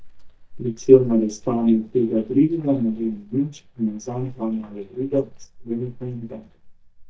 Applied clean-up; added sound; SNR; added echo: neural mask model DeepFilterNet 3.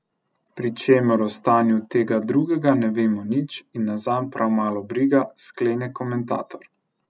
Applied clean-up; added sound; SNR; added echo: none; none; none; none.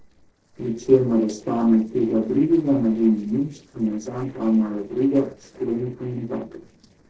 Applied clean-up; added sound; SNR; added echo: neural separator model SepFormer DNS4.